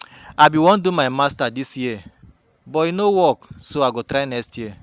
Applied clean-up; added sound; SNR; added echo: none; none; none; none.